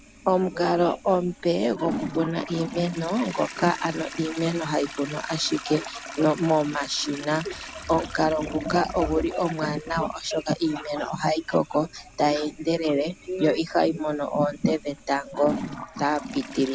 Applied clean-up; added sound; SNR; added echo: none; Toilet flush; 13 dB; none.